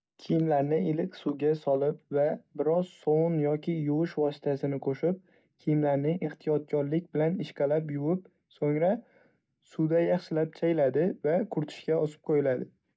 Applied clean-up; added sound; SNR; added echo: none; none; none; none.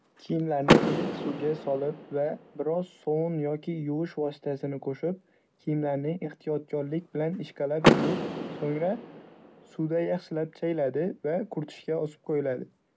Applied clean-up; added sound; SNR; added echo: none; Door / Car; 2 dB; none.